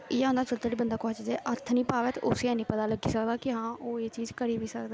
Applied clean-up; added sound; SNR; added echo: none; none; none; none.